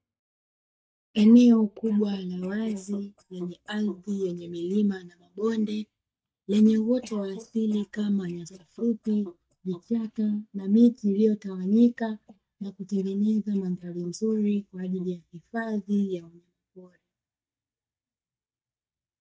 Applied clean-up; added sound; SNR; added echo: neural mask model DeepFilterNet 3.